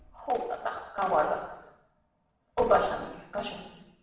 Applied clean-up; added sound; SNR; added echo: none; none; none; reverberation time 0.9 s.